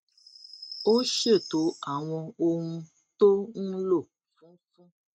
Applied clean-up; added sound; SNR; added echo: neural mask model RNNoise.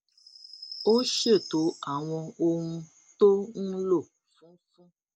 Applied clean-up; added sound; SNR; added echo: none; Chirp, tweet; 11 dB; none.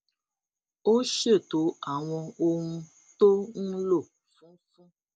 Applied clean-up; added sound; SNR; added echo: none; none; none; none.